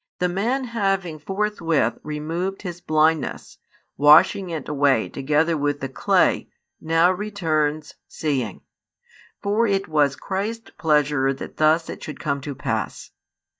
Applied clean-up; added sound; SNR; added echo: neural mask model DeepFilterNet 3.